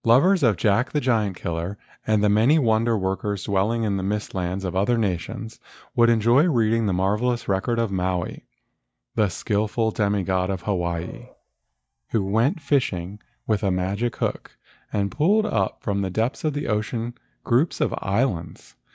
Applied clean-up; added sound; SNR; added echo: neural mask model DeepFilterNet 3.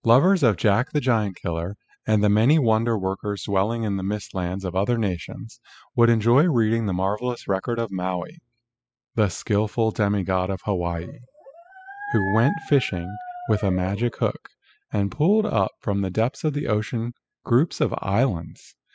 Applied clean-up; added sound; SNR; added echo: classical method spectral subtraction.